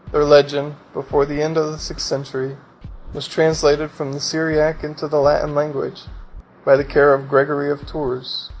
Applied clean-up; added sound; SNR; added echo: none; Scratching (performance technique); 19 dB; none.